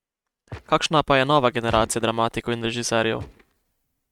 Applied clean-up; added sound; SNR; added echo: neural mask model RNNoise.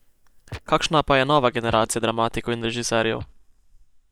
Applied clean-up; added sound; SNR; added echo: neural mask model DeepFilterNet 3.